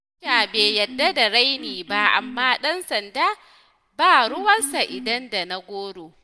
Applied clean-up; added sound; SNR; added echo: none; Cough; 16 dB; none.